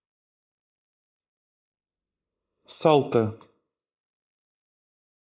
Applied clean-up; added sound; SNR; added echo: neural mask model Resemble Enhance denoiser.